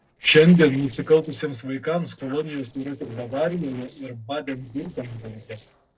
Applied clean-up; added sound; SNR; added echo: neural separator model SepFormer DNS4.